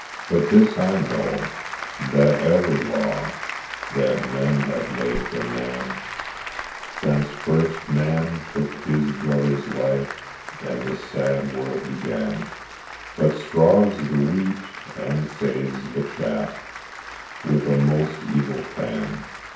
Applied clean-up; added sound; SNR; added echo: none; Applause; 11 dB; reverberation time 0.6 s.